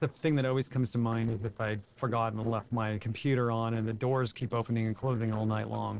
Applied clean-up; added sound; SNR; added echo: neural separator model SepFormer DNS4.